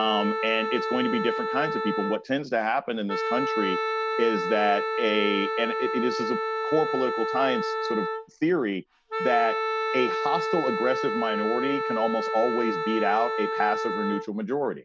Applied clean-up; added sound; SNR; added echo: none; Wind instrument, woodwind instrument; 1 dB; none.